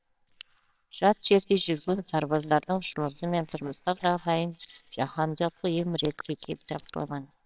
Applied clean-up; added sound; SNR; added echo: neural separator model SepFormer WHAMR!.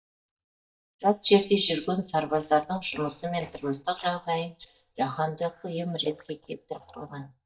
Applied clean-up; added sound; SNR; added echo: neural mask model DeepFilterNet 3.